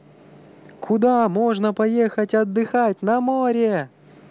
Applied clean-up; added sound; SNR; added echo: none; none; none; none.